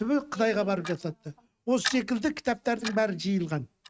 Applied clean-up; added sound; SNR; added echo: neural mask model RNNoise.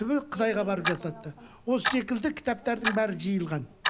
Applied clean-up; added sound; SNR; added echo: none; Clock; 6 dB; none.